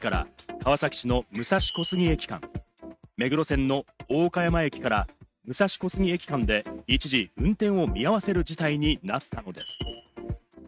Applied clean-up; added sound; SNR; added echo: neural mask model RNNoise.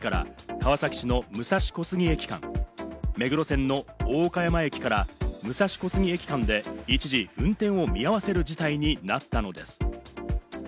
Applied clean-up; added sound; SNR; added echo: none; none; none; none.